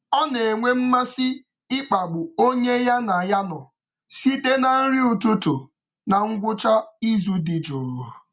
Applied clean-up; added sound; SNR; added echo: none; none; none; none.